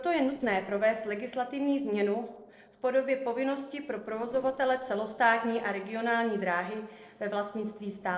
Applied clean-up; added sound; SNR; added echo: neural separator model SepFormer DNS4.